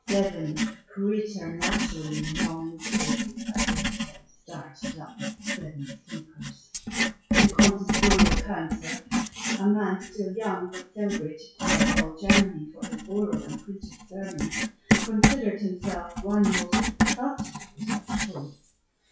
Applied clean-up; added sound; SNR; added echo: classical method WPE with log-MMSE.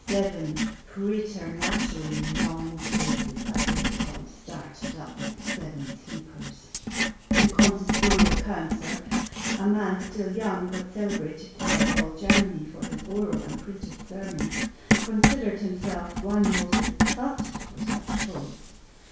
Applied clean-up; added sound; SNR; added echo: none; Writing; -3 dB; reverberation time 0.6 s.